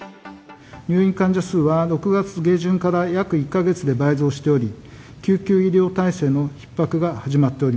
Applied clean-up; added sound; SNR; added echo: none; none; none; none.